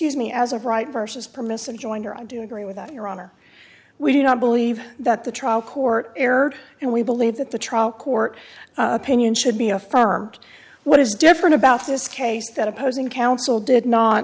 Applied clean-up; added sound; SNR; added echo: none; none; none; none.